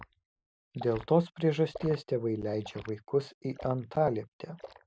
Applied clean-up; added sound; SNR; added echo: none; Liquid; 19 dB; none.